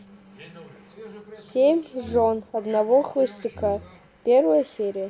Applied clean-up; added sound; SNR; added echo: none; Brass instrument; 18 dB; none.